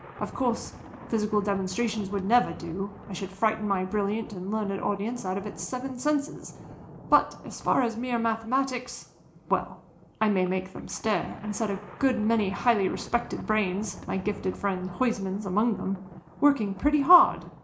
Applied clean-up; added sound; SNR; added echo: none; Thunder; 17 dB; reverberation time 0.4 s.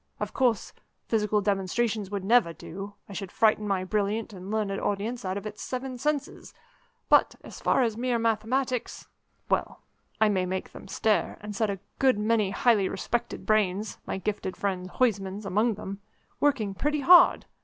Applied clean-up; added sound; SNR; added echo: none; none; none; none.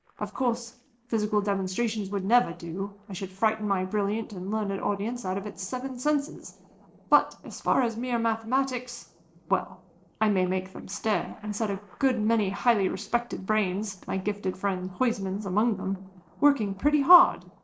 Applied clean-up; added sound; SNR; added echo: neural separator model SepFormer DNS4.